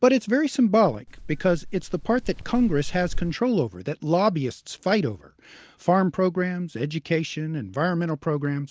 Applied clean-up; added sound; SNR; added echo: none; Wind; 8 dB; none.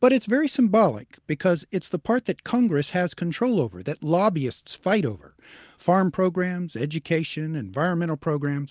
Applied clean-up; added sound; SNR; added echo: none; none; none; none.